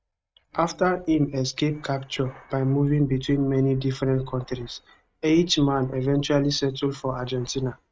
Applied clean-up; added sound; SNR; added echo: neural mask model RNNoise.